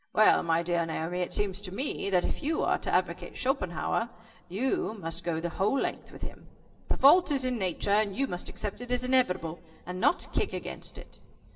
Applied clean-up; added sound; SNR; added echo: none; none; none; reverberation time 0.6 s.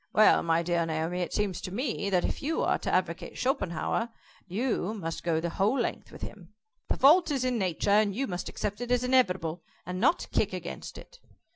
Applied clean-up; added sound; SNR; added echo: none; none; none; none.